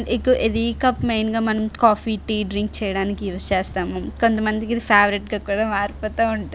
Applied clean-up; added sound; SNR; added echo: none; Truck; 15 dB; none.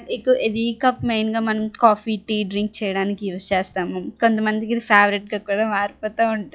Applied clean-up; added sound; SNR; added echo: classical method log-MMSE.